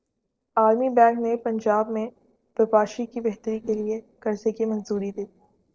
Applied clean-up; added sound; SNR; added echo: neural separator model SepFormer DNS4.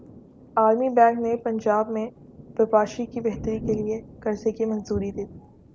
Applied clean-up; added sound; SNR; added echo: none; Thunder; 15 dB; none.